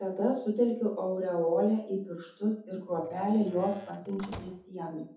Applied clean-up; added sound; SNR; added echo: none; Slam; 18 dB; reverberation time 0.5 s.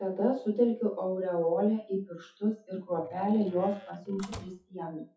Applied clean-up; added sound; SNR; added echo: classical method WPE with log-MMSE.